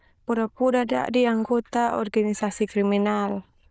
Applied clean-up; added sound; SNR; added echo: neural diffusion model UNIVERSE++.